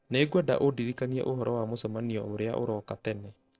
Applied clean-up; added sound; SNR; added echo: neural separator model SepFormer DNS4.